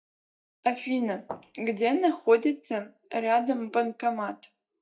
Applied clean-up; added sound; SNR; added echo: neural mask model DeepFilterNet 3.